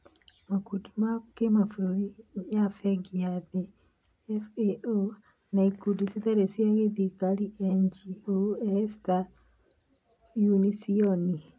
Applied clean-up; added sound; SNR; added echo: none; none; none; none.